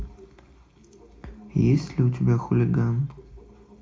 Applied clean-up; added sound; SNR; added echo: none; none; none; reverberation time 0.4 s.